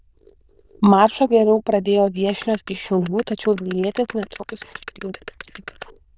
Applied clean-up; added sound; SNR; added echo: neural diffusion model UNIVERSE++.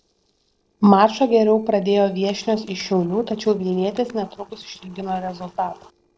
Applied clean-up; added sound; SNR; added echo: neural separator model SepFormer DNS4.